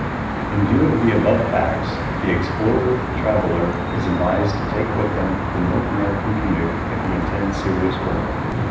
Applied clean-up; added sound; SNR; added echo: none; Traffic noise, roadway noise; 2 dB; reverberation time 0.9 s.